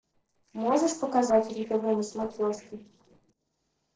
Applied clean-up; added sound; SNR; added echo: neural separator model SepFormer DNS4.